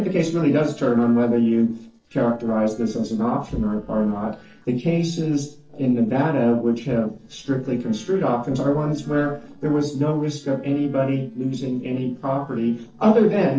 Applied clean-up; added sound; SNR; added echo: neural separator model SepFormer DNS4.